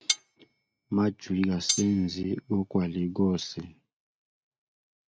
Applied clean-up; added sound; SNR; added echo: neural mask model RNNoise.